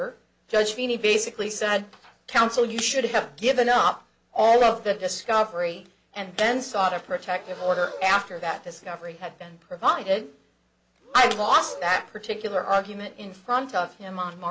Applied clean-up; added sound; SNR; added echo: none; Shatter + Breathing; 19 dB; none.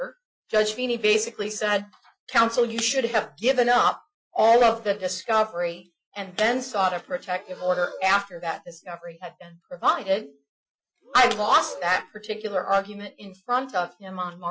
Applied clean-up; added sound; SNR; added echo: classical method Wiener filter.